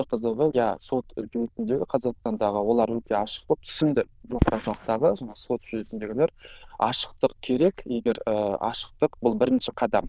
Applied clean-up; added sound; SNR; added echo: neural diffusion model UNIVERSE++.